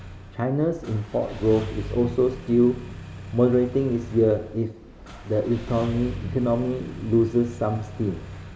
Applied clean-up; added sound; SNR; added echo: none; Engine starting; 12 dB; none.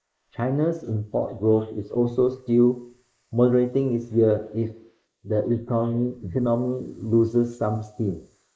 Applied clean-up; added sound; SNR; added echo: neural mask model Resemble Enhance denoiser.